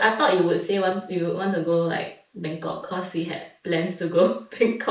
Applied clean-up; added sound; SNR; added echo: neural mask model Resemble Enhance denoiser.